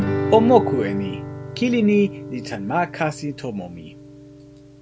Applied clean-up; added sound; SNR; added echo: none; Guitar; 6 dB; none.